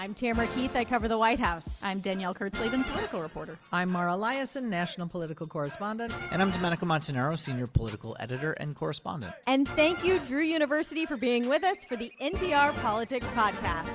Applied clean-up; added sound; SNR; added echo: none; none; none; none.